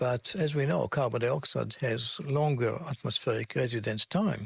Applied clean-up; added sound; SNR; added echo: neural mask model Resemble Enhance denoiser.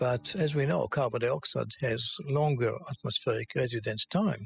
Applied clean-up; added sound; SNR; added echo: classical method spectral subtraction.